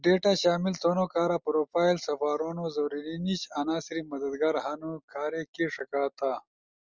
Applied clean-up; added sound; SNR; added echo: none; none; none; none.